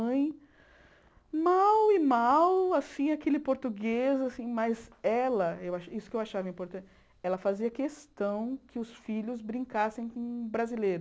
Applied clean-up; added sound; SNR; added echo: none; none; none; none.